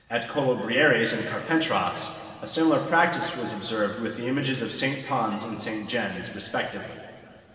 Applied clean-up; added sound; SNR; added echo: none; none; none; reverberation time 2.4 s.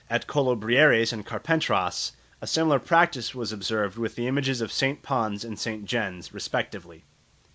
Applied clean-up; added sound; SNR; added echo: none; none; none; none.